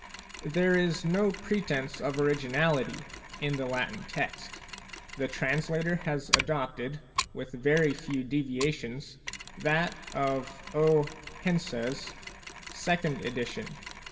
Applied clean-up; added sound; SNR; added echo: none; Mechanisms; 10 dB; reverberation time 1.9 s.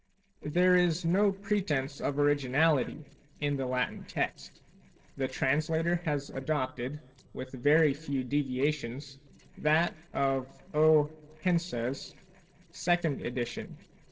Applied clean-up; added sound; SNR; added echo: neural separator model SepFormer DNS4.